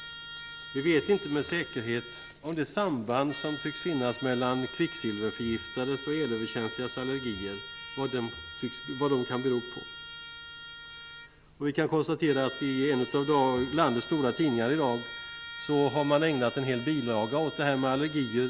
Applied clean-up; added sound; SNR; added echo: none; Trumpet; 12 dB; none.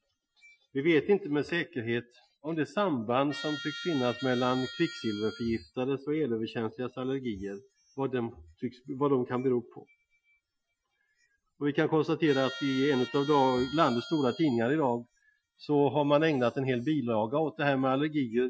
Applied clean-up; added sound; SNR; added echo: classical method Wiener filter.